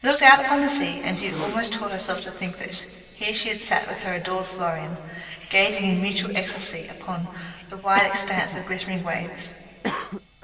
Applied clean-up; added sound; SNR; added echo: none; Cough; 15 dB; reverberation time 2.4 s.